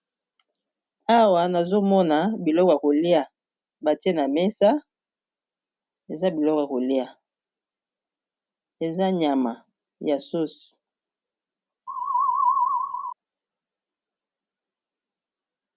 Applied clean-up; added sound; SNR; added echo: none; Musical instrument; -2 dB; none.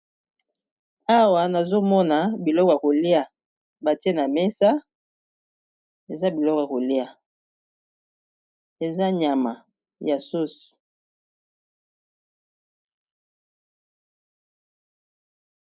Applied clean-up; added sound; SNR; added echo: neural mask model Resemble Enhance denoiser.